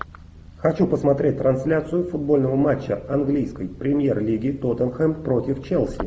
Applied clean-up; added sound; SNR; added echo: none; none; none; none.